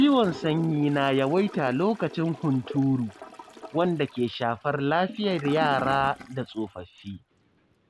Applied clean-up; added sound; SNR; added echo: none; Toilet flush / Gurgling; 15 dB; none.